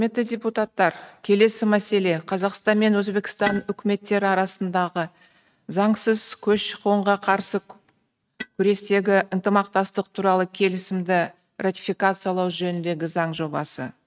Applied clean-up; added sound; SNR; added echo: neural mask model RNNoise.